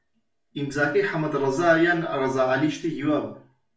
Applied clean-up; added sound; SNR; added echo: none; none; none; reverberation time 0.4 s.